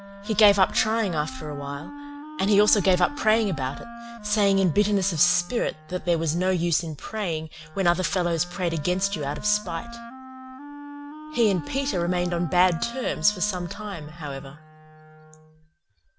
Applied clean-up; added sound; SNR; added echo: none; Wind instrument, woodwind instrument; 14 dB; none.